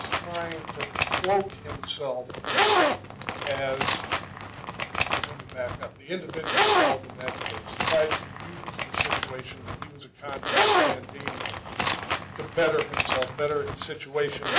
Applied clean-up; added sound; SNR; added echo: none; Zipper (clothing); -4 dB; none.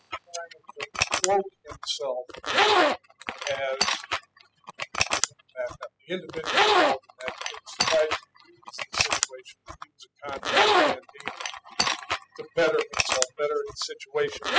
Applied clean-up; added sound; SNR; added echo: classical method spectral subtraction.